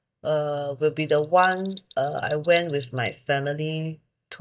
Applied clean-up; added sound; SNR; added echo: neural mask model DeepFilterNet 3.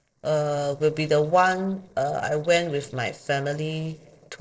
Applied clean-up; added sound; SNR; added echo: neural separator model SepFormer DNS4.